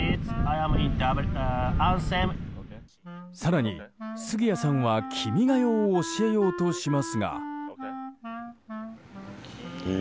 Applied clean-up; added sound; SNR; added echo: none; Wind instrument, woodwind instrument; 11 dB; none.